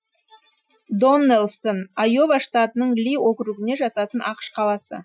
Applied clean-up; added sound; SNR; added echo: classical method Wiener filter.